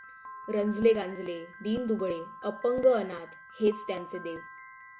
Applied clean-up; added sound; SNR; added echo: none; Piano; 16 dB; none.